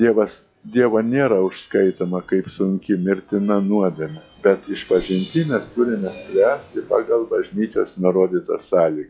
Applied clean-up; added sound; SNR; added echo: classical method log-MMSE.